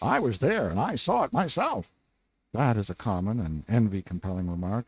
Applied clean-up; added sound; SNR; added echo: neural mask model RNNoise.